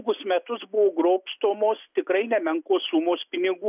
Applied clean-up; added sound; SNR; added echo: none; none; none; none.